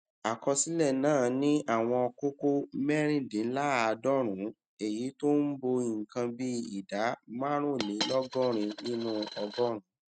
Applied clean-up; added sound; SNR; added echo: neural mask model RNNoise.